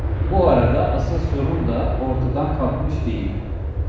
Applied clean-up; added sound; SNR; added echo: none; Aircraft; 0 dB; reverberation time 1.1 s.